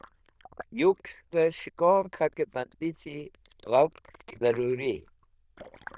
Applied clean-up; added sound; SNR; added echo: neural diffusion model UNIVERSE++.